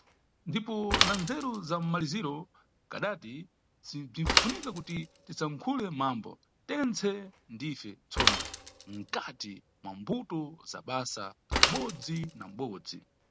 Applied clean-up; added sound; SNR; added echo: none; Mechanisms / Bicycle; 0 dB; none.